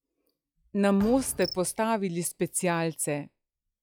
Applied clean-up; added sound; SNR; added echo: classical method log-MMSE.